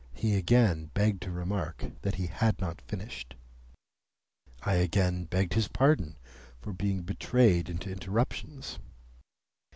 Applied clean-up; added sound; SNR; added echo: none; none; none; none.